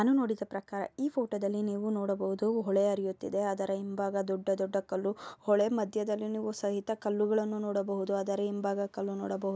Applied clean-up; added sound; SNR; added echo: none; none; none; none.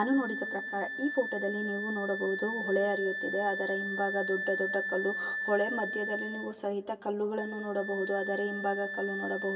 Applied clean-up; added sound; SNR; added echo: none; Wind instrument, woodwind instrument; 4 dB; reverberation time 2.9 s.